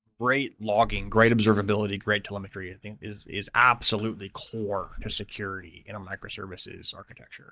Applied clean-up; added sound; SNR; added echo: neural mask model DeepFilterNet 3.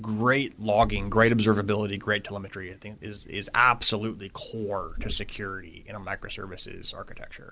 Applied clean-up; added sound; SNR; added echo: none; none; none; none.